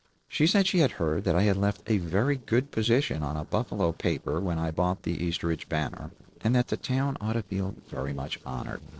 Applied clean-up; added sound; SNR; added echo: neural separator model SepFormer DNS4.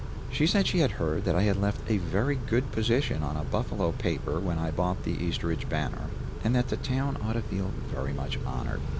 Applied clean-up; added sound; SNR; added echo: none; Idling / Accelerating, revving, vroom / Car; 4 dB; none.